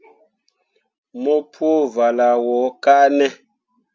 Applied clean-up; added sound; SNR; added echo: none; none; none; none.